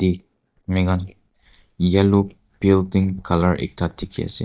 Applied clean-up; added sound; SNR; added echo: neural mask model DeepFilterNet 3.